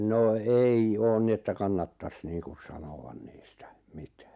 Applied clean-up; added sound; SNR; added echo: none; none; none; none.